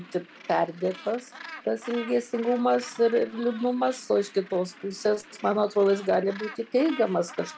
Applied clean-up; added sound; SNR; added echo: none; Gull, seagull; 18 dB; none.